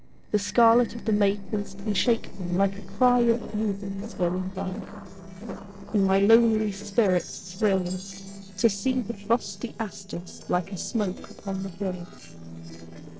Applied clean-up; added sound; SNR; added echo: neural separator model SepFormer DNS4.